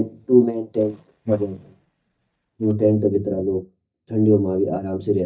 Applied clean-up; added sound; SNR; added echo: neural mask model DeepFilterNet 3.